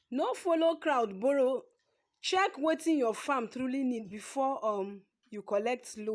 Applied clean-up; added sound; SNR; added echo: none; none; none; none.